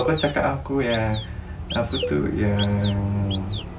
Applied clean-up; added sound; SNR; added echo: none; Bird vocalization, bird call, bird song + Cowbell; 10 dB; none.